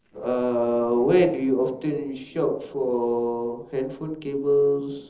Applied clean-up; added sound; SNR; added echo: neural separator model SepFormer DNS4.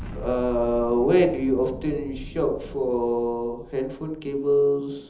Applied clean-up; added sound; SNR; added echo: none; Explosion; 14 dB; reverberation time 1.2 s.